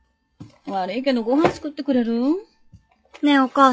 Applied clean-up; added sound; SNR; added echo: classical method WPE with log-MMSE.